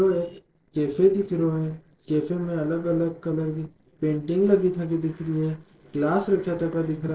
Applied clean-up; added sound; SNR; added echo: neural separator model SepFormer DNS4.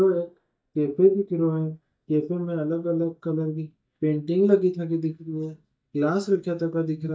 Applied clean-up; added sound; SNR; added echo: neural mask model DeepFilterNet 3.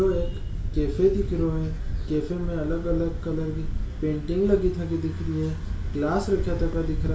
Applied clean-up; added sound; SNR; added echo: none; Camera; 3 dB; reverberation time 0.4 s.